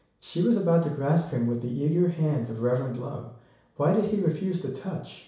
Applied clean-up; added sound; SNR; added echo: none; none; none; reverberation time 0.6 s.